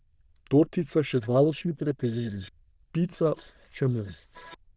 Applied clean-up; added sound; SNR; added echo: neural diffusion model UNIVERSE++.